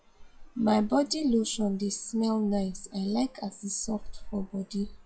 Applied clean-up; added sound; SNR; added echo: classical method WPE with log-MMSE.